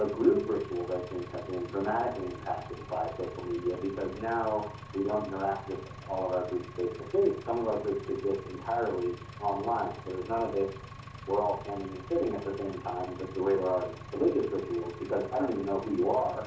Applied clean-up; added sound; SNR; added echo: none; Engine; 13 dB; reverberation time 0.7 s.